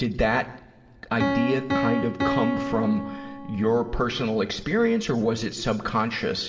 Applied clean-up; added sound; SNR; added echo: none; Piano; 6 dB; reverberation time 2.9 s.